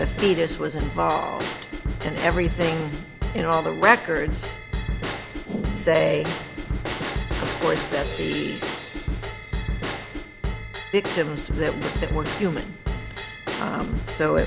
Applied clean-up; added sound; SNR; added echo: none; Bell / Drum / Drum kit; 3 dB; none.